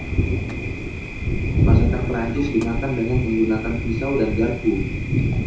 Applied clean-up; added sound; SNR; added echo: none; Thunder; -2 dB; reverberation time 0.5 s.